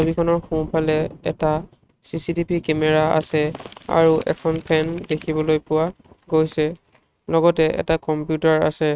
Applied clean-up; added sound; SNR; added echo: neural mask model RNNoise.